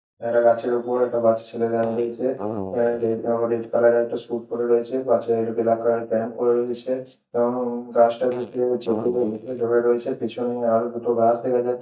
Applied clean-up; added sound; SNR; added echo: neural mask model DeepFilterNet 3.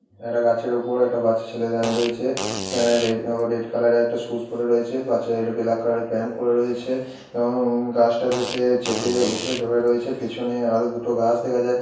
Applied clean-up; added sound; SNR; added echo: none; Fart; 9 dB; reverberation time 0.7 s.